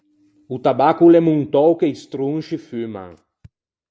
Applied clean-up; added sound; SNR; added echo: none; none; none; none.